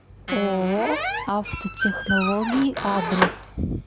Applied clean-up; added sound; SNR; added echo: none; Squeak; 2 dB; none.